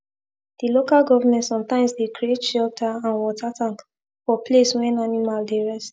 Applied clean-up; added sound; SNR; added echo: none; none; none; none.